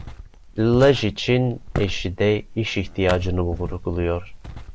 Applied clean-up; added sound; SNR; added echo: none; Walk, footsteps; 11 dB; none.